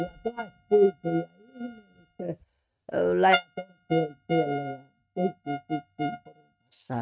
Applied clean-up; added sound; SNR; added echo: neural mask model RNNoise.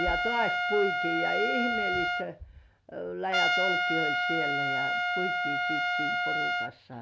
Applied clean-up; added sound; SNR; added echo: none; Trumpet; -5 dB; none.